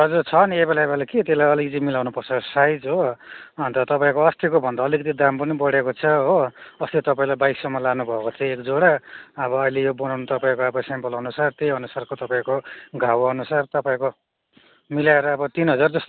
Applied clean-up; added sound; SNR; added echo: none; none; none; none.